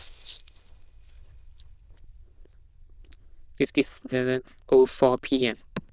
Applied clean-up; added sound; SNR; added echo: neural diffusion model UNIVERSE++.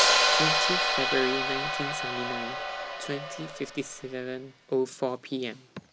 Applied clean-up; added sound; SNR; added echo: none; Hi-hat; -4 dB; none.